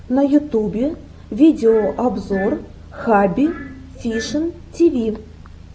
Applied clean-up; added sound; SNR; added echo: none; Glass; 16 dB; none.